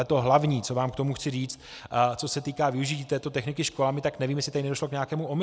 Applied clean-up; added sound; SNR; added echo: none; none; none; none.